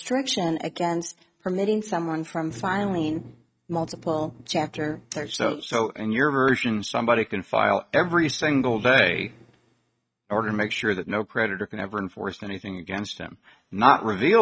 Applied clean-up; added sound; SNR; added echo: neural mask model RNNoise.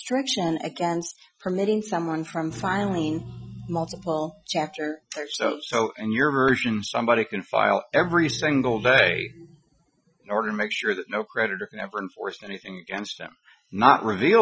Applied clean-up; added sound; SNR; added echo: classical method Wiener filter.